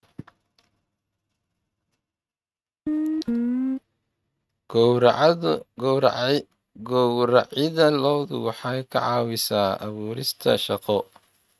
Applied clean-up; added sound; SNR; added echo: neural mask model RNNoise.